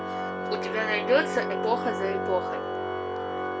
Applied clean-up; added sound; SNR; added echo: none; Organ; 1 dB; none.